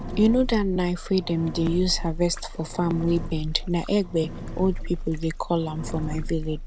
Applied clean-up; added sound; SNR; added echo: none; Engine; 7 dB; none.